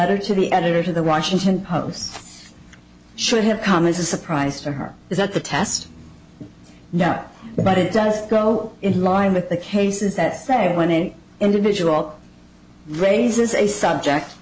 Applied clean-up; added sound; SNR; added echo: none; none; none; none.